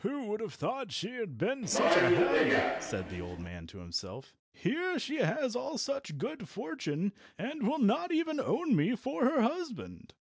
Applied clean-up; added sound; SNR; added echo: none; Subway, metro, underground; -3 dB; none.